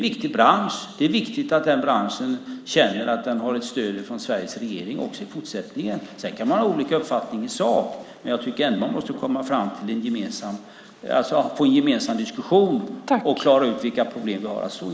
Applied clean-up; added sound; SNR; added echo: none; none; none; none.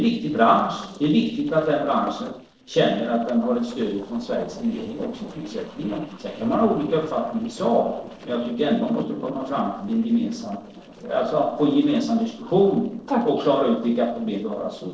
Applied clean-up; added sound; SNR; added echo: neural separator model SepFormer DNS4.